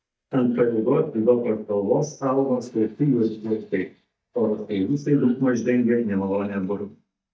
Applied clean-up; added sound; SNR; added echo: neural mask model DeepFilterNet 3.